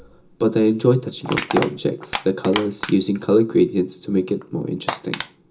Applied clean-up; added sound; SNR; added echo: none; Crushing; 12 dB; reverberation time 0.2 s.